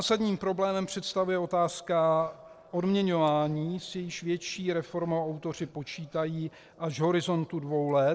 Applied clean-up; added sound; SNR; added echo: neural separator model SepFormer DNS4.